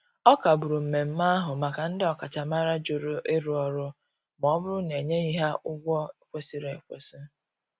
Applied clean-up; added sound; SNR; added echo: none; none; none; none.